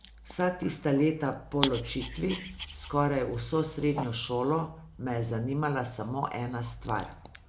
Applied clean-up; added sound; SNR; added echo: none; Dog; 13 dB; none.